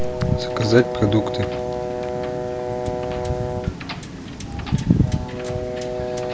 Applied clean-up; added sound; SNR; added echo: none; Brass instrument + Wind / Boat, Water vehicle; -3 dB; none.